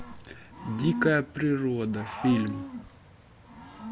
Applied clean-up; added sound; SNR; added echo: none; Cricket / Growling; 9 dB; none.